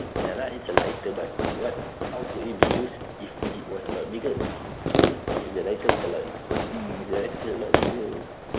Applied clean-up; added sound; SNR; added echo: none; Fireworks; -5 dB; none.